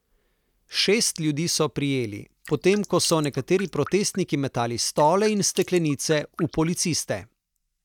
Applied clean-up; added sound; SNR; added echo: neural mask model DeepFilterNet 3.